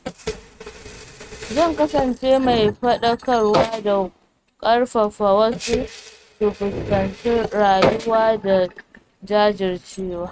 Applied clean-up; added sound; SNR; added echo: neural mask model RNNoise.